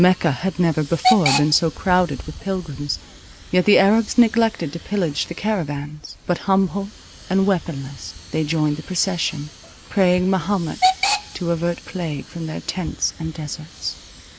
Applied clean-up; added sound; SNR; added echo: none; Hiss / Alarm / Train; 9 dB; none.